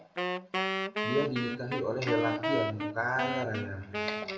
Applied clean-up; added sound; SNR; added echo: none; Wind instrument, woodwind instrument; 0 dB; reverberation time 2.0 s.